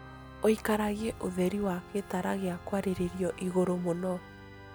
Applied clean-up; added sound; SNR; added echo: none; Organ; 16 dB; none.